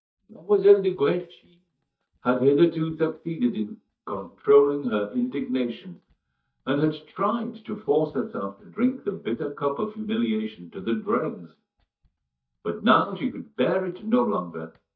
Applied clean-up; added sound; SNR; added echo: neural mask model DeepFilterNet 3.